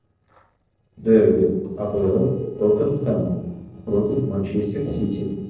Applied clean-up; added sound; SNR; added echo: neural separator model SepFormer DNS4.